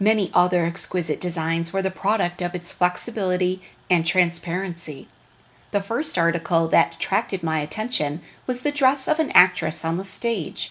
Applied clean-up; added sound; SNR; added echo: none; none; none; none.